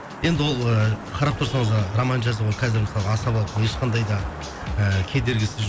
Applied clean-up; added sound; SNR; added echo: none; Traffic noise, roadway noise / Vehicle horn, car horn, honking; 14 dB; none.